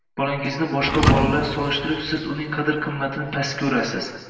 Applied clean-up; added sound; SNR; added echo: none; Thump, thud; 2 dB; reverberation time 1.3 s.